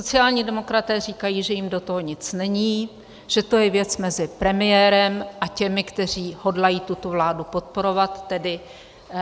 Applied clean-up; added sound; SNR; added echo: none; none; none; none.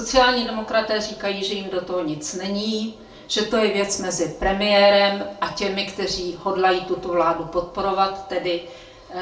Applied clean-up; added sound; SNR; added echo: none; none; none; reverberation time 0.3 s.